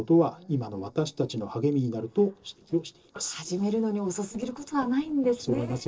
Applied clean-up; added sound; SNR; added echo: neural separator model SepFormer DNS4.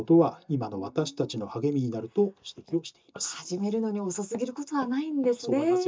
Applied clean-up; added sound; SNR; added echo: neural mask model DeepFilterNet 3.